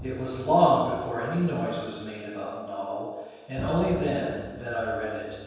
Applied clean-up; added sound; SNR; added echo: none; Drum; 15 dB; reverberation time 1.2 s.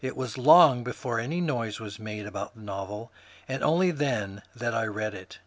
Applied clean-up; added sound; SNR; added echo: none; none; none; none.